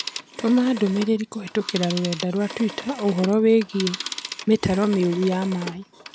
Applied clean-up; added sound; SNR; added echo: none; Telephone; 13 dB; none.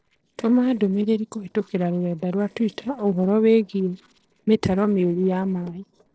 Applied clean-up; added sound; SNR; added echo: neural separator model SepFormer DNS4.